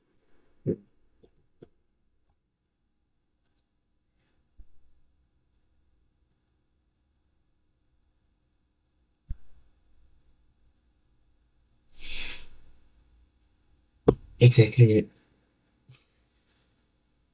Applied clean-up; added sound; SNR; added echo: neural mask model DeepFilterNet 3.